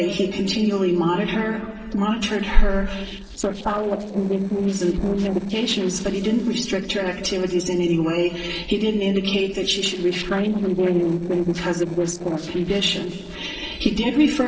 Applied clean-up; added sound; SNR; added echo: neural separator model SepFormer DNS4.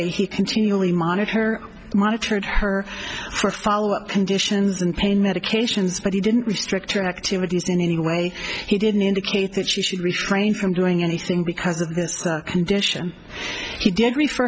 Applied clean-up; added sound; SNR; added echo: none; none; none; none.